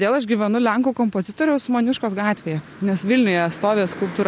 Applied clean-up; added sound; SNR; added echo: none; none; none; none.